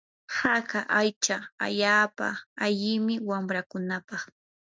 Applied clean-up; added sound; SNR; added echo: none; none; none; none.